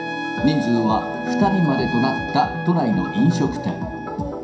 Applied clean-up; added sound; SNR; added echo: none; Trumpet; 11 dB; reverberation time 0.5 s.